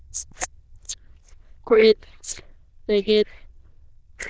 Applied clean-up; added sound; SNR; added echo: neural diffusion model UNIVERSE++.